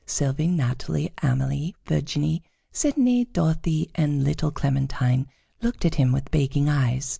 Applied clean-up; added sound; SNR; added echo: none; none; none; none.